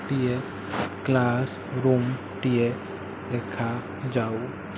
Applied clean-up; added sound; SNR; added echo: none; none; none; none.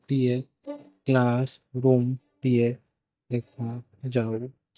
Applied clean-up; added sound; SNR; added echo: neural mask model DeepFilterNet 3.